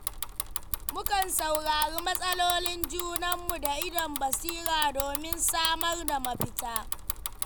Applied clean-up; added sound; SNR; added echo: none; Bicycle; 4 dB; none.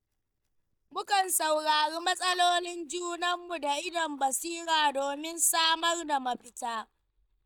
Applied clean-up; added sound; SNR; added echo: neural mask model DeepFilterNet 3.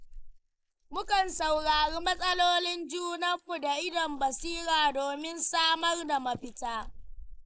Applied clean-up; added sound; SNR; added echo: neural mask model Resemble Enhance denoiser.